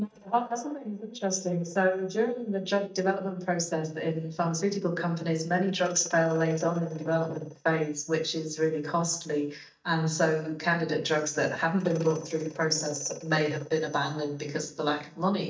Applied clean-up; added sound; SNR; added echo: neural mask model DeepFilterNet 3.